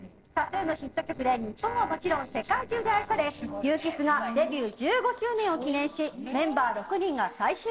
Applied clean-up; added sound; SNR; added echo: neural separator model SepFormer DNS4.